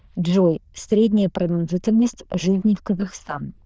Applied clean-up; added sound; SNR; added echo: neural diffusion model UNIVERSE++.